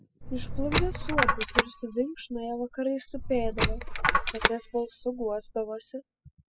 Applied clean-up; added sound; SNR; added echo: classical method spectral subtraction.